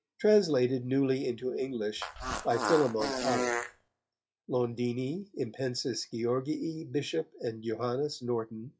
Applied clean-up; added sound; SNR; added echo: classical method log-MMSE.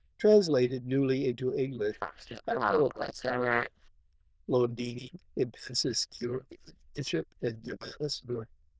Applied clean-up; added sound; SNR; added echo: neural diffusion model UNIVERSE++.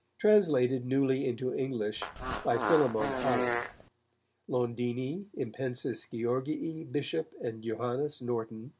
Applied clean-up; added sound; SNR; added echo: none; Fart; 2 dB; none.